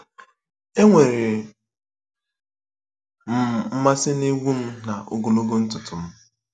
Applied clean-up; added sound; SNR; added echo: none; none; none; none.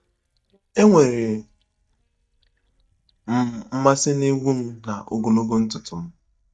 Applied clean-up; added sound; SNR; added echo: neural mask model DeepFilterNet 3.